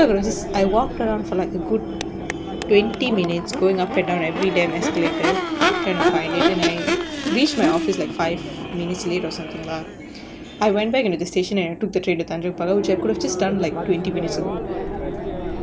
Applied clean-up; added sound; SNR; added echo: none; Crowd / Race car, auto racing / Accelerating, revving, vroom; 3 dB; none.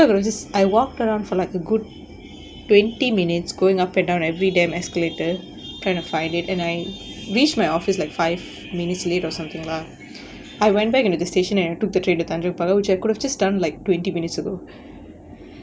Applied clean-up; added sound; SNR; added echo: none; none; none; none.